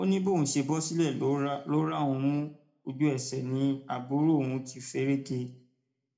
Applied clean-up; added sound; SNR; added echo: none; none; none; reverberation time 0.4 s.